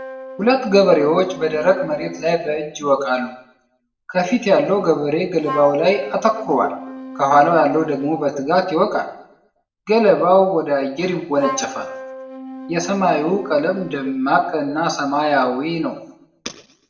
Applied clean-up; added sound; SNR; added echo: none; Wind instrument, woodwind instrument; 16 dB; reverberation time 0.6 s.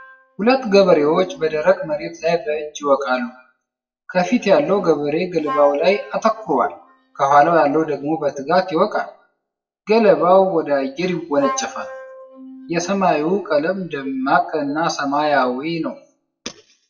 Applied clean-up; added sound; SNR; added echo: classical method WPE with log-MMSE.